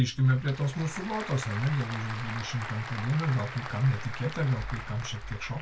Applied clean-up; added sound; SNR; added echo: none; Applause / Crowd; 11 dB; reverberation time 0.2 s.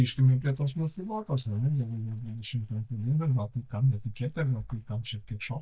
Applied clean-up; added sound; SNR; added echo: neural mask model DeepFilterNet 3.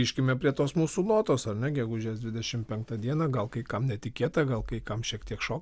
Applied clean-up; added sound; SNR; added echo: none; none; none; none.